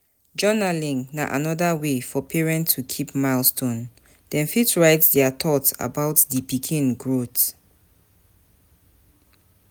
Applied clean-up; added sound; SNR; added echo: none; none; none; none.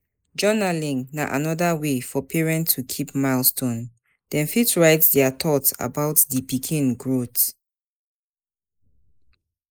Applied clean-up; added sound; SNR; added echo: neural mask model Resemble Enhance denoiser.